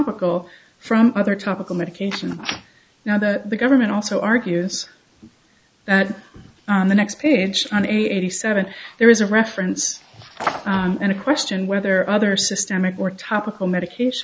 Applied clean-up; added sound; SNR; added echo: none; none; none; none.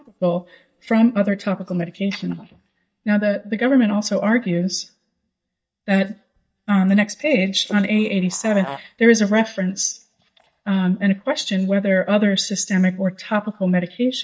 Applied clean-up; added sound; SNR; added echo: neural mask model DeepFilterNet 3.